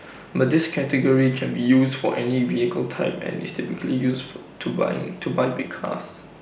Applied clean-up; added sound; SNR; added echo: none; none; none; none.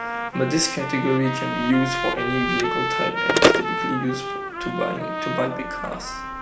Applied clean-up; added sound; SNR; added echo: none; Trumpet + Telephone; -1 dB; none.